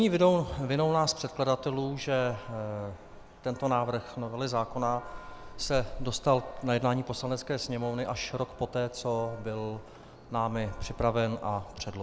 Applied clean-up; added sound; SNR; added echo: none; Church bell; 14 dB; none.